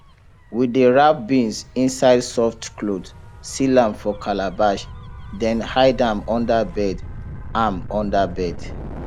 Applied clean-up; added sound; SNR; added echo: none; Gull, seagull / Waves, surf / Siren; 14 dB; none.